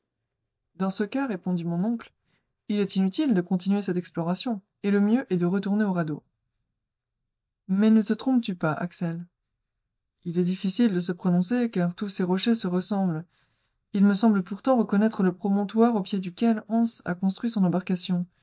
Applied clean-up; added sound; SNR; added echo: neural mask model DeepFilterNet 3.